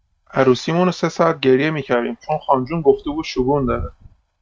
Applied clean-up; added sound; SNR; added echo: neural mask model RNNoise.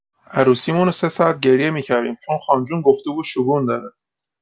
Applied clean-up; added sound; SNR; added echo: none; none; none; none.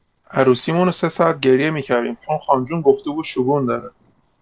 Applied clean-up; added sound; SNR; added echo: neural separator model SepFormer DNS4.